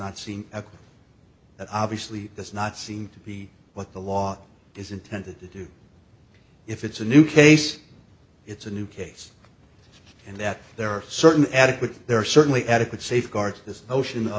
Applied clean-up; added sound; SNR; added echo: none; none; none; none.